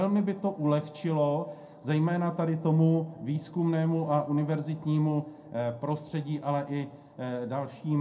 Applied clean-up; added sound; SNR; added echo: none; none; none; reverberation time 0.2 s.